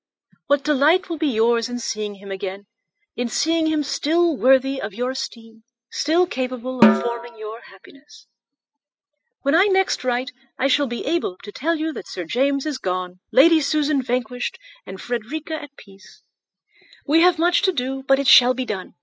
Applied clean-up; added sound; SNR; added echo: classical method spectral subtraction.